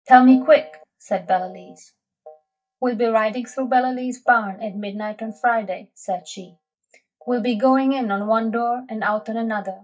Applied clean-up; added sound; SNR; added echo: neural mask model DeepFilterNet 3.